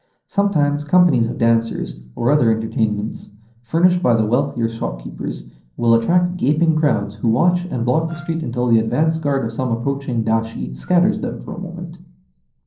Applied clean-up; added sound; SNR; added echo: neural separator model SepFormer DNS4.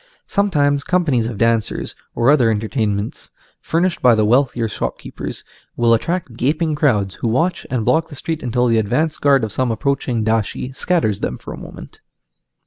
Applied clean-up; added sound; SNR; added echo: none; none; none; none.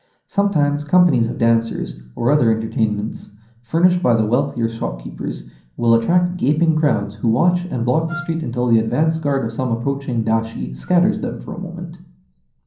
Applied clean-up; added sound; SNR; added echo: none; Wind instrument, woodwind instrument; 15 dB; reverberation time 0.6 s.